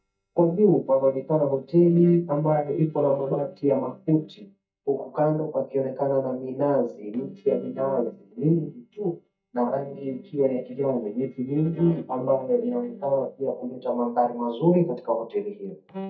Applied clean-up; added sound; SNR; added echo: neural mask model DeepFilterNet 3.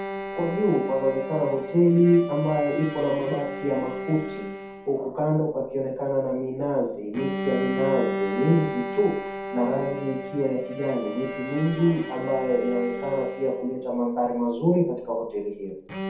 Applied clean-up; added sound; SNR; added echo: none; Bowed string instrument; 9 dB; reverberation time 0.6 s.